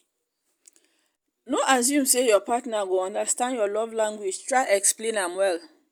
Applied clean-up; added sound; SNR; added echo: none; none; none; none.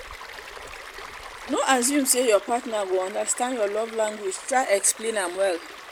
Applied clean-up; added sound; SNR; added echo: none; Stream; 15 dB; none.